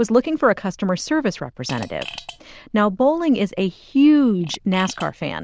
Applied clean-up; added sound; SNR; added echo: neural diffusion model UNIVERSE++.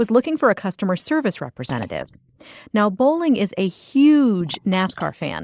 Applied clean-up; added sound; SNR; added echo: neural mask model Resemble Enhance denoiser.